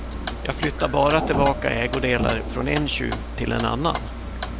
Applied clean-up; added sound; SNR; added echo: none; Clock + Printer; 4 dB; none.